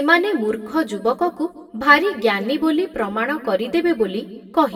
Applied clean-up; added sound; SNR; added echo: none; none; none; reverberation time 0.8 s.